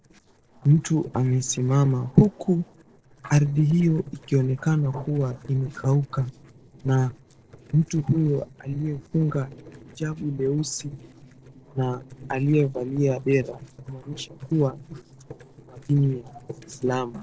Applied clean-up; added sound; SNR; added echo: neural separator model SepFormer DNS4.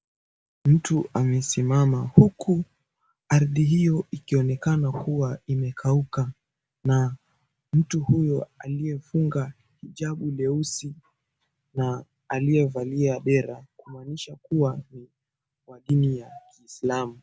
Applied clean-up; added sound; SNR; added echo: none; none; none; none.